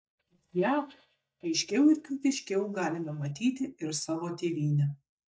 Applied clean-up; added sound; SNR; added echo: neural mask model DeepFilterNet 3.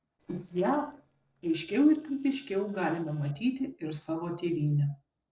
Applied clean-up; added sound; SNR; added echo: neural separator model SepFormer DNS4.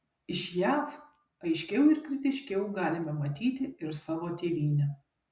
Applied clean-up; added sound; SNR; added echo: none; none; none; none.